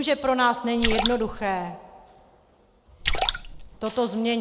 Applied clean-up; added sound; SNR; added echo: none; Splash, splatter; 1 dB; none.